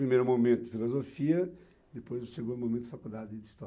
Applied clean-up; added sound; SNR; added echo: none; none; none; none.